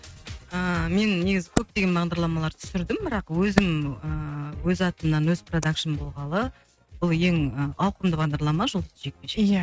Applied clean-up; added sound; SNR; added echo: neural mask model RNNoise.